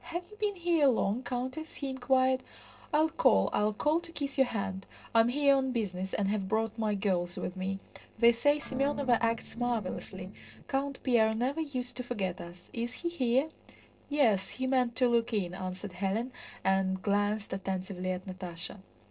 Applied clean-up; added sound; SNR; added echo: neural separator model SepFormer DNS4.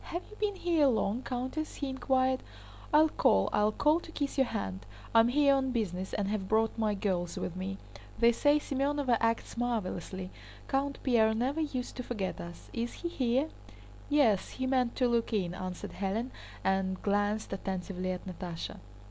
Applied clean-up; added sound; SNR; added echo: none; none; none; none.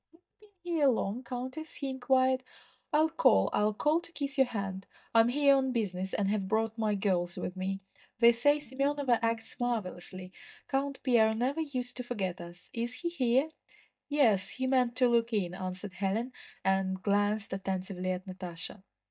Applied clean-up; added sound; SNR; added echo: neural mask model DeepFilterNet 3.